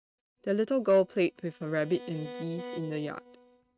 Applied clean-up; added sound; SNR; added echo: neural mask model RNNoise.